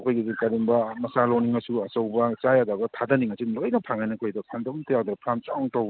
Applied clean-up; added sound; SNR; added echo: none; none; none; none.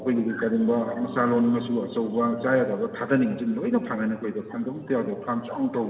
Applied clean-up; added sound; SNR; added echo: none; Piano; 18 dB; reverberation time 3.0 s.